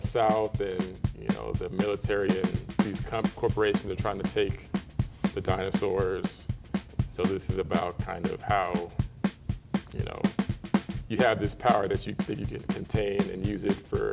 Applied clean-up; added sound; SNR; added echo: none; Bass drum / Snare drum / Drum kit; 1 dB; none.